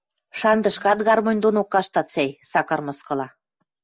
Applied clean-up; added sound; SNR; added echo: none; none; none; none.